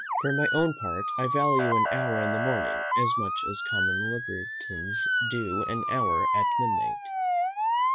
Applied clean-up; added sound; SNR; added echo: classical method Wiener filter.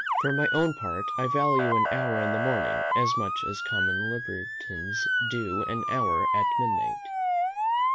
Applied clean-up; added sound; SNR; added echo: none; Motor vehicle (road) / Siren; -5 dB; none.